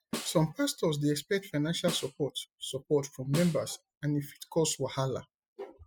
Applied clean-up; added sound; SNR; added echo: classical method spectral subtraction.